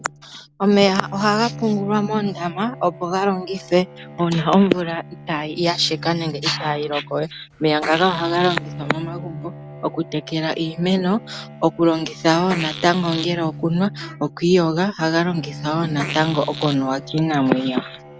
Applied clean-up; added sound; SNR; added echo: none; Fart + Bowed string instrument; 13 dB; none.